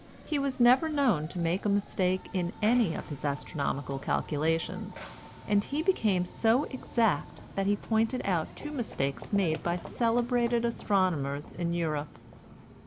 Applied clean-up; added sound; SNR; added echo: none; Run / Train; 16 dB; none.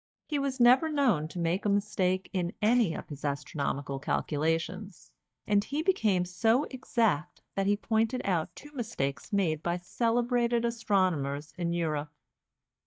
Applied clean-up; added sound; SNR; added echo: neural mask model DeepFilterNet 3.